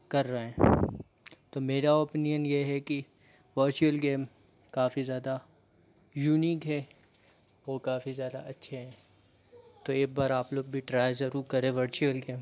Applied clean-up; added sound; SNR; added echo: none; none; none; none.